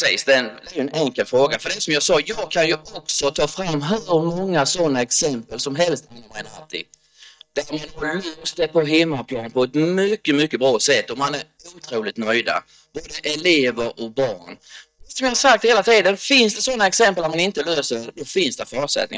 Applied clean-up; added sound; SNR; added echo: neural mask model DeepFilterNet 3.